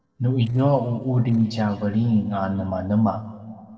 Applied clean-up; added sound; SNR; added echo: neural separator model SepFormer DNS4.